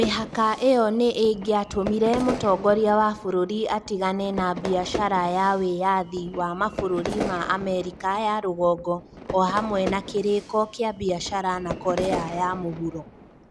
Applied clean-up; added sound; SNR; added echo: none; Fire / Fireworks; 11 dB; none.